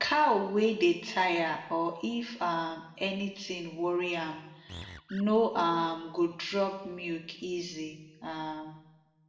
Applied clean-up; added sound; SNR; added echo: none; Animal; 17 dB; reverberation time 0.9 s.